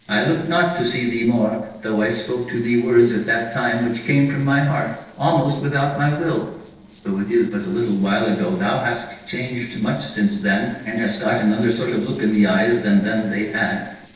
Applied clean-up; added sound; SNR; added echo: neural separator model SepFormer DNS4.